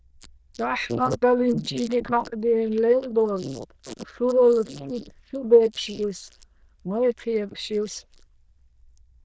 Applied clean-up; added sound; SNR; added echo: neural diffusion model UNIVERSE++.